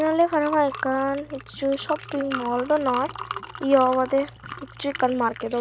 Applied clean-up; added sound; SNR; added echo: none; Liquid; 13 dB; none.